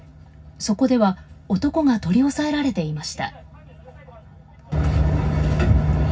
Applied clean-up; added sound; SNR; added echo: none; none; none; reverberation time 0.4 s.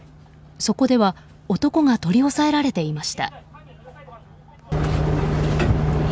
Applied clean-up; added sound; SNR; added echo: none; none; none; none.